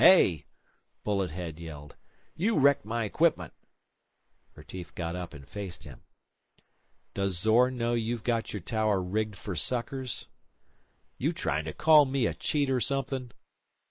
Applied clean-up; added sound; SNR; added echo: neural mask model Resemble Enhance denoiser.